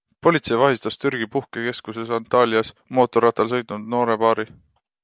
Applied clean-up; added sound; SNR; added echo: none; none; none; none.